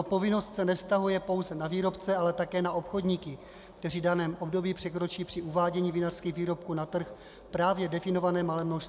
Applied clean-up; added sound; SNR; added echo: none; none; none; none.